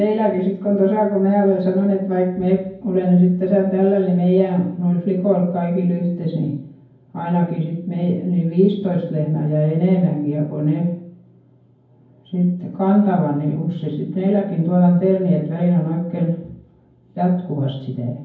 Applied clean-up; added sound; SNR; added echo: none; none; none; reverberation time 0.9 s.